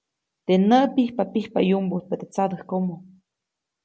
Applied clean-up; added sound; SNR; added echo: none; none; none; none.